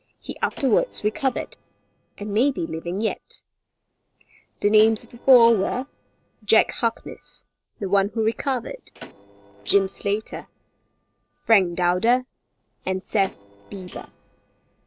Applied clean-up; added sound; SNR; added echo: neural separator model SepFormer DNS4.